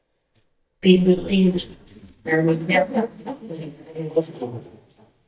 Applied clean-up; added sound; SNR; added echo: neural mask model DeepFilterNet 3.